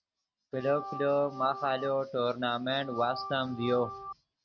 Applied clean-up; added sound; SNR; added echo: none; Organ; 9 dB; none.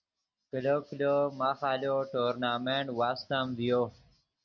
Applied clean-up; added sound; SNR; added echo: none; none; none; none.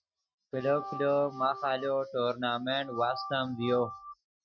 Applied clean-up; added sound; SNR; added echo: classical method Wiener filter.